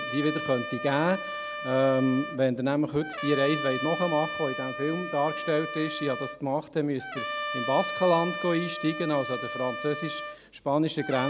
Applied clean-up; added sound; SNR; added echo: none; Trumpet; 7 dB; none.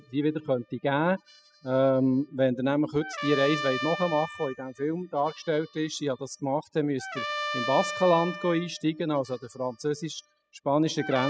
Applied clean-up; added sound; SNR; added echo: classical method spectral subtraction.